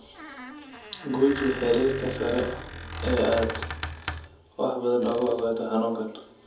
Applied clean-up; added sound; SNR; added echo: none; Squeak; 9 dB; reverberation time 0.7 s.